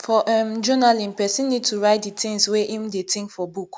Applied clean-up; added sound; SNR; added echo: none; none; none; none.